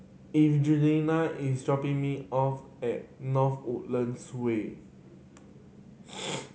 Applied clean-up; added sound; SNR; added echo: none; none; none; none.